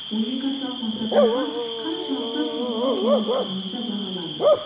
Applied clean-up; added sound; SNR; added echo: none; Bark / Cricket; -4 dB; reverberation time 0.8 s.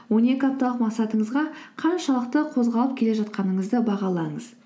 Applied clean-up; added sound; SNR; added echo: none; none; none; none.